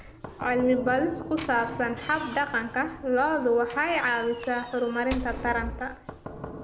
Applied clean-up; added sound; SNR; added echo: none; Knock / Slam; 12 dB; none.